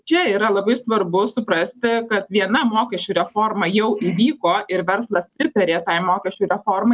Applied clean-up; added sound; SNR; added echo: none; none; none; none.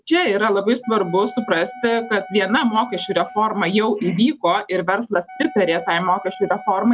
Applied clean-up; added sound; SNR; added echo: none; Wind instrument, woodwind instrument; 18 dB; none.